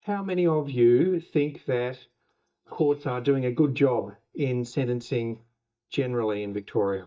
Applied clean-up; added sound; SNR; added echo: neural mask model DeepFilterNet 3.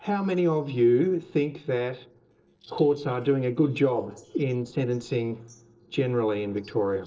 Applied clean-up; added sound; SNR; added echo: neural separator model SepFormer DNS4.